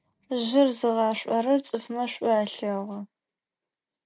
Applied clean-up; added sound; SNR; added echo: none; none; none; none.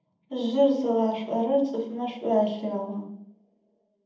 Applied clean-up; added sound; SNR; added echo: none; none; none; reverberation time 0.8 s.